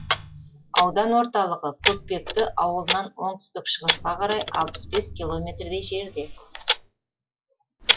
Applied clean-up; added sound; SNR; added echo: classical method log-MMSE.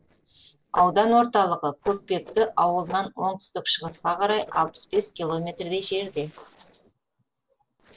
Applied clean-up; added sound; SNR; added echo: neural separator model SepFormer DNS4.